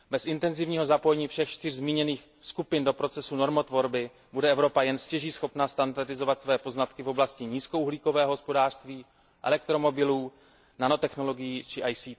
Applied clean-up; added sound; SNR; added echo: none; none; none; none.